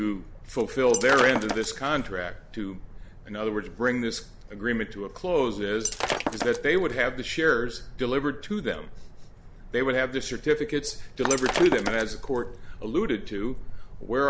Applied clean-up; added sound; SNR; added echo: none; Shatter; 6 dB; none.